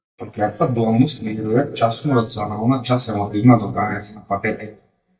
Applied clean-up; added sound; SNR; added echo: neural mask model DeepFilterNet 3.